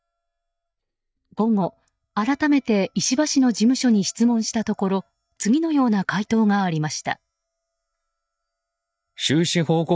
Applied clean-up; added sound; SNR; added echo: neural mask model DeepFilterNet 3.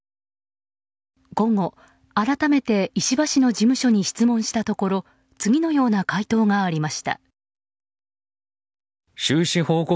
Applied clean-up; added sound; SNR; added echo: none; none; none; none.